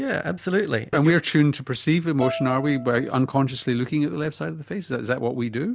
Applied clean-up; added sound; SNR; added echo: none; Bowed string instrument; 12 dB; none.